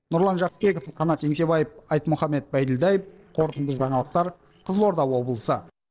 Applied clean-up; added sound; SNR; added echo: neural separator model SepFormer DNS4.